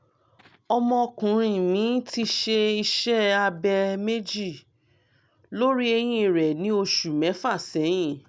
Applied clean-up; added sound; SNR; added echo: none; none; none; none.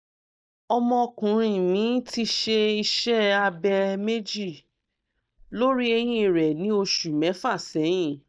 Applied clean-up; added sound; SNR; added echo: neural mask model DeepFilterNet 3.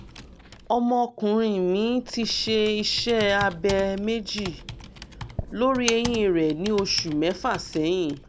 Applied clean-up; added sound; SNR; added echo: none; Computer keyboard; 13 dB; none.